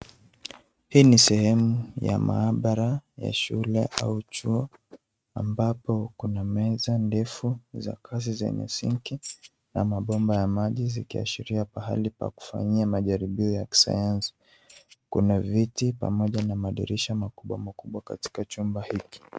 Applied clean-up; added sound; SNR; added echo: neural mask model RNNoise.